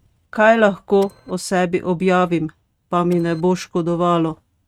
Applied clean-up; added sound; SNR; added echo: neural mask model RNNoise.